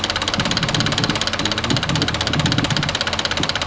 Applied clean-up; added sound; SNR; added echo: none; Engine; -4 dB; reverberation time 0.2 s.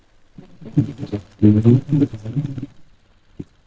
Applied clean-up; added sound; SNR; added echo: neural mask model DeepFilterNet 3.